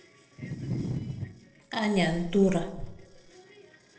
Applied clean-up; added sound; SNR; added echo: neural separator model SepFormer DNS4.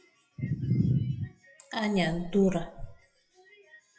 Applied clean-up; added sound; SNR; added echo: classical method WPE with log-MMSE.